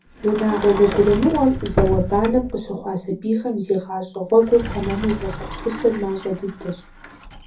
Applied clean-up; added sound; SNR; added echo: none; Sliding door; 9 dB; reverberation time 0.3 s.